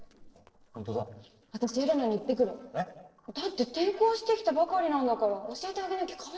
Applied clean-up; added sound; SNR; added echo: neural separator model SepFormer DNS4.